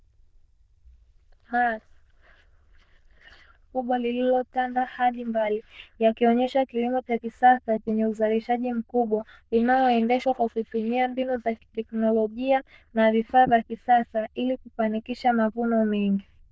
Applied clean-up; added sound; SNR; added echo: neural diffusion model UNIVERSE++.